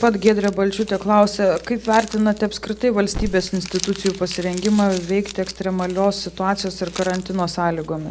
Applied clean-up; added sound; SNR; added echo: none; Thump, thud + Crumpling, crinkling; 15 dB; none.